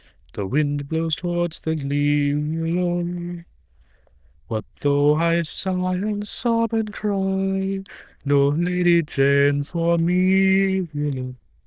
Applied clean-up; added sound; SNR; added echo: neural diffusion model UNIVERSE++.